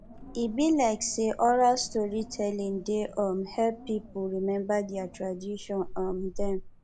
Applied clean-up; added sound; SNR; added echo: none; Wind; 12 dB; none.